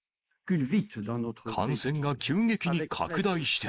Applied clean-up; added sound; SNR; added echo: neural mask model Resemble Enhance denoiser.